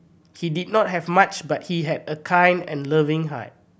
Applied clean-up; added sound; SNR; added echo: none; none; none; none.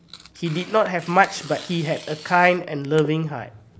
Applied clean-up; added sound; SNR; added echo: none; Tearing; 19 dB; none.